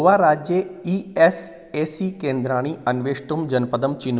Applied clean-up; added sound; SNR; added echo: none; none; none; none.